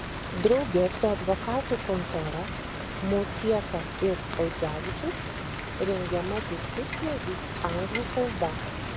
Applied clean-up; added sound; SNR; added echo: none; Rain; 4 dB; none.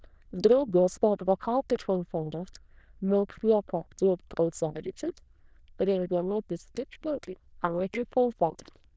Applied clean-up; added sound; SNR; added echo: neural diffusion model UNIVERSE++.